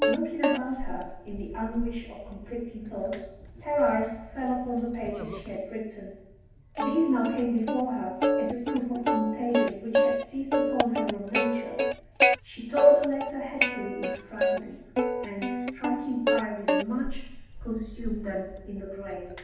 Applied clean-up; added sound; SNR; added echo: none; Plucked string instrument; 0 dB; reverberation time 0.9 s.